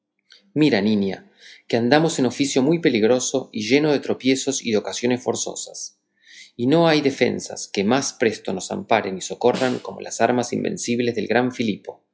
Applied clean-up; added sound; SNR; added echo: classical method log-MMSE.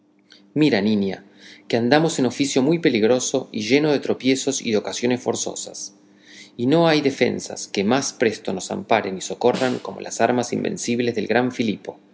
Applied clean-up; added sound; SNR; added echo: none; Snare drum; 16 dB; none.